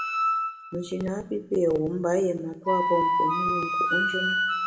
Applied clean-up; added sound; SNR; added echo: none; Wind instrument, woodwind instrument; -1 dB; reverberation time 0.9 s.